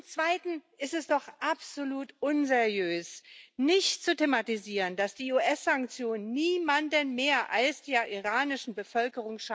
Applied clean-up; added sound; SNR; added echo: none; none; none; none.